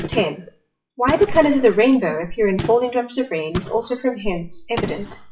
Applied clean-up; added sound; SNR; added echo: classical method WPE with log-MMSE.